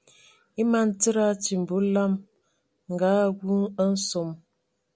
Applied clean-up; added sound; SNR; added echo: none; none; none; none.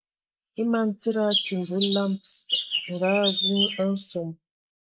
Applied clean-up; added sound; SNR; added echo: neural mask model Resemble Enhance denoiser.